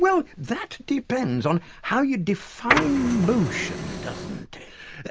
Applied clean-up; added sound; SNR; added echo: none; Printer; 2 dB; none.